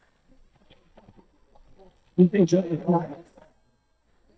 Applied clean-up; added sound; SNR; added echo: neural mask model DeepFilterNet 3.